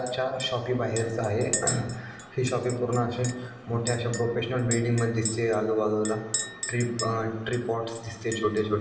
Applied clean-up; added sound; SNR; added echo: none; Chink, clink; 8 dB; reverberation time 1.2 s.